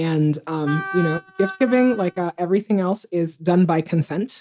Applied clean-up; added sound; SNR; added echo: neural mask model RNNoise.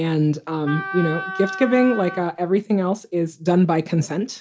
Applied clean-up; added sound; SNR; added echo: none; Wind instrument, woodwind instrument; 10 dB; none.